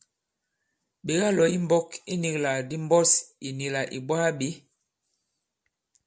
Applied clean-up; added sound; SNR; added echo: none; none; none; none.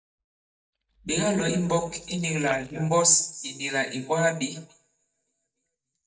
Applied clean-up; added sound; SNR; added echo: neural mask model DeepFilterNet 3.